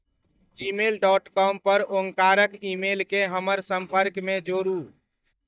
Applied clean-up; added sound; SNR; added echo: neural mask model DeepFilterNet 3.